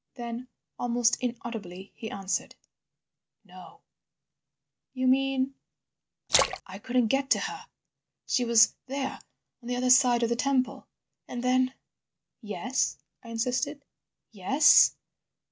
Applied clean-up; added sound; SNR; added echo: none; Splash, splatter; 3 dB; none.